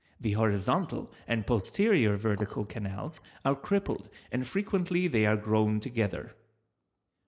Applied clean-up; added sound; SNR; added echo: neural separator model SepFormer DNS4.